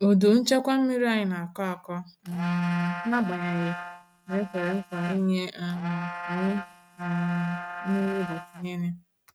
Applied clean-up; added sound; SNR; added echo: neural mask model RNNoise.